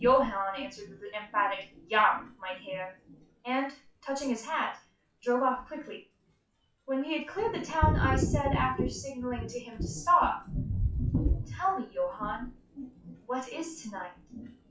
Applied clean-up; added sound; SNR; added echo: classical method WPE with log-MMSE.